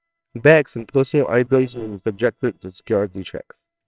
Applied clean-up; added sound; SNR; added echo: neural separator model SepFormer WHAMR!.